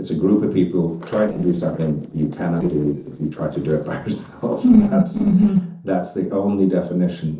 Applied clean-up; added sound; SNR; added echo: neural separator model SepFormer DNS4.